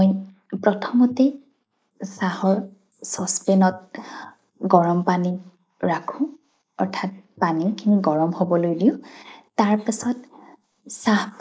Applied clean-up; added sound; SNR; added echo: neural mask model Resemble Enhance denoiser.